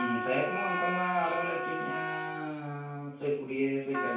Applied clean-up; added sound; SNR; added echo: none; Trumpet; 2 dB; reverberation time 0.5 s.